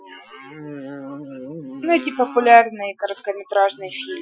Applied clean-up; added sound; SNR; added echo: classical method Wiener filter.